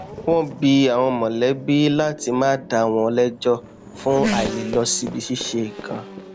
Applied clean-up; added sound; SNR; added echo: none; Race car, auto racing / Accelerating, revving, vroom; 12 dB; none.